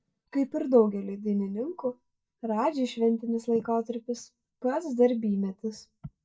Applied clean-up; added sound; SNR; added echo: neural mask model DeepFilterNet 3.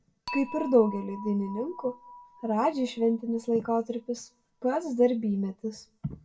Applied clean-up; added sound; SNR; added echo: none; Dishes, pots, and pans / Chink, clink; 17 dB; reverberation time 0.2 s.